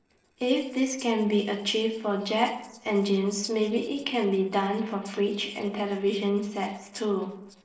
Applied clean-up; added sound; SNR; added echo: neural separator model SepFormer DNS4.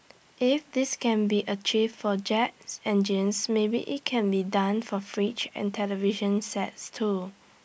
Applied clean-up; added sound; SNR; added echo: none; none; none; none.